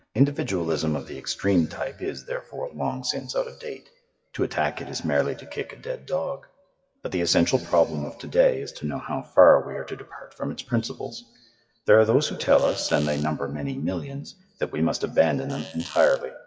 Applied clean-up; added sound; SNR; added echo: classical method WPE with log-MMSE.